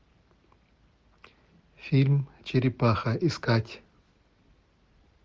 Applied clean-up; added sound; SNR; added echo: none; none; none; none.